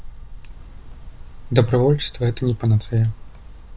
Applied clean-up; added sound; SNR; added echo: none; Tick; 13 dB; none.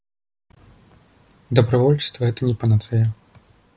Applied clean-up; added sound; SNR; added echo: none; none; none; none.